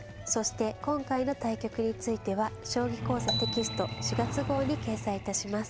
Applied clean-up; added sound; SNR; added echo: none; Truck + Marimba, xylophone; 6 dB; none.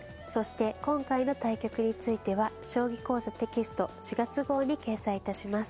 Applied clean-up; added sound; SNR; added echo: none; none; none; none.